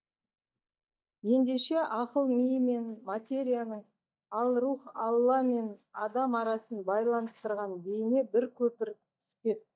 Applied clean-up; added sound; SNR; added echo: neural mask model DeepFilterNet 3.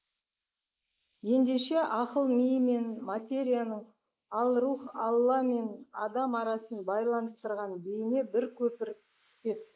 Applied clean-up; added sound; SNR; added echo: neural mask model Resemble Enhance denoiser.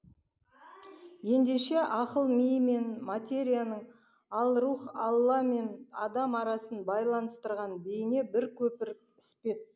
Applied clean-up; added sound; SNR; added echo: none; none; none; none.